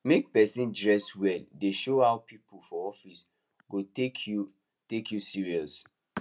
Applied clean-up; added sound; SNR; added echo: none; none; none; none.